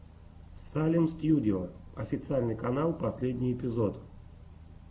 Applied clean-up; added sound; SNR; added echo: none; none; none; none.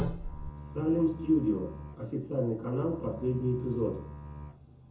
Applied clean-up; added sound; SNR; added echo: none; Bowed string instrument; 14 dB; reverberation time 0.6 s.